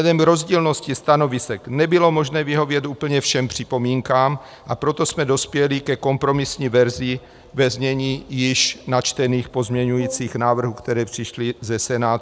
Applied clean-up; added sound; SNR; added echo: none; Brass instrument; 18 dB; none.